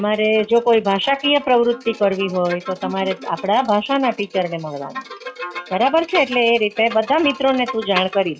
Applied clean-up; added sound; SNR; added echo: classical method log-MMSE.